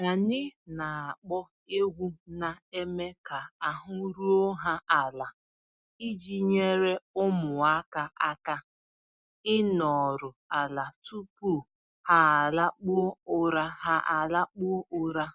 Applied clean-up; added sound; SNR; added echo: none; none; none; none.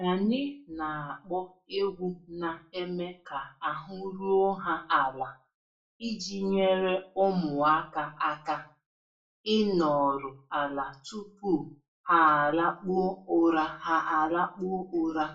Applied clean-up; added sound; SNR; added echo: none; none; none; reverberation time 0.3 s.